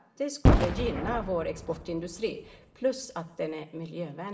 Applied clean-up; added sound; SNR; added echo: none; Boom; -3 dB; reverberation time 0.7 s.